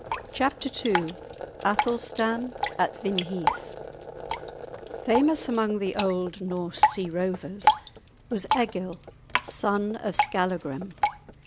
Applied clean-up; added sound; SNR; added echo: none; Drip; 2 dB; none.